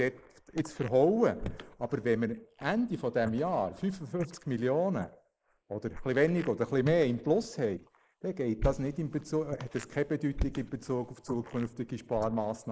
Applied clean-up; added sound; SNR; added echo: neural mask model Resemble Enhance denoiser.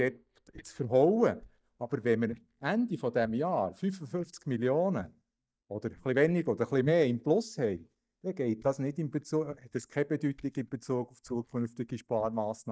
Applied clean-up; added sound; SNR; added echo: neural mask model DeepFilterNet 3.